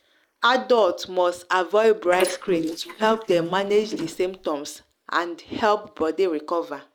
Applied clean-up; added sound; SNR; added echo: neural mask model Resemble Enhance denoiser.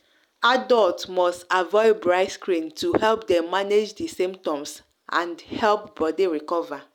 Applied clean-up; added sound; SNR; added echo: none; none; none; none.